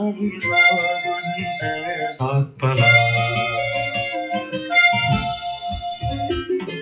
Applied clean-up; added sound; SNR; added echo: classical method WPE with log-MMSE.